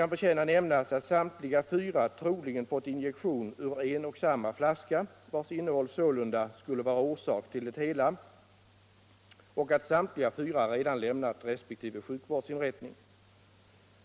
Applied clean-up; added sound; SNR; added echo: none; none; none; none.